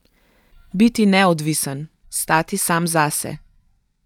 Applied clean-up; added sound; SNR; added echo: neural mask model DeepFilterNet 3.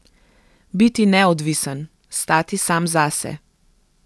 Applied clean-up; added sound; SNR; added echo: none; none; none; none.